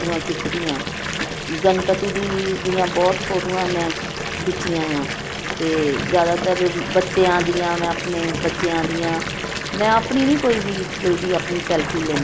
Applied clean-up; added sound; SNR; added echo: none; Fill (with liquid) / Bathtub (filling or washing) / Water tap, faucet; 5 dB; none.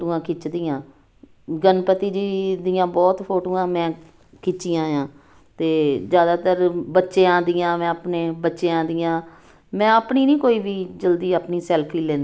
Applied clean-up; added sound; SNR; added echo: none; none; none; none.